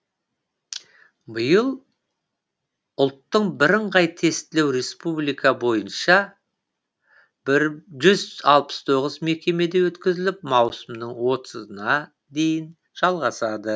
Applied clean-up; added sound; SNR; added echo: none; none; none; none.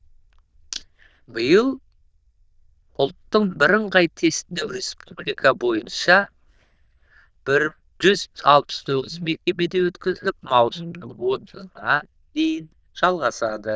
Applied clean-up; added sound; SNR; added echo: neural diffusion model UNIVERSE++.